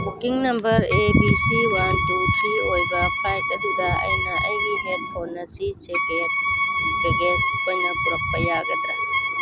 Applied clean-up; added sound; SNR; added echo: none; Wind instrument, woodwind instrument; 0 dB; none.